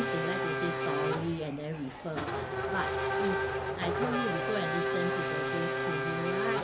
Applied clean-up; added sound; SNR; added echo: none; Race car, auto racing / Accelerating, revving, vroom; -4 dB; none.